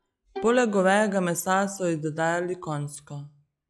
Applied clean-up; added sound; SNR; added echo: classical method log-MMSE.